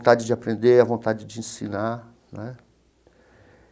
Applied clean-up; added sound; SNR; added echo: none; none; none; none.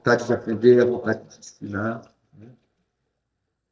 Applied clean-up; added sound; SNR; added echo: neural mask model DeepFilterNet 3.